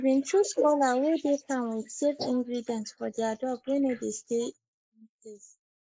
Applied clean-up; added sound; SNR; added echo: neural mask model Resemble Enhance denoiser.